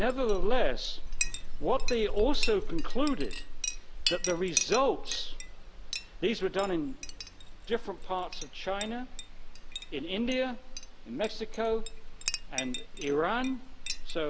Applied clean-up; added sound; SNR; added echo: none; Chink, clink; -2 dB; none.